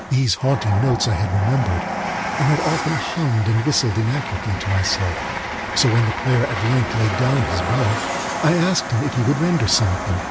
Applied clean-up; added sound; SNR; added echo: none; Train; 6 dB; none.